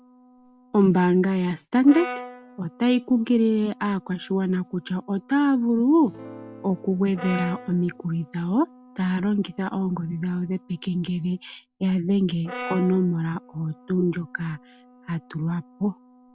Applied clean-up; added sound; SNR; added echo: none; Brass instrument + Acoustic guitar / Strum; 18 dB; none.